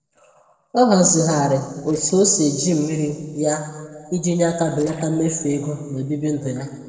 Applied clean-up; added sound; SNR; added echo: neural separator model SepFormer DNS4.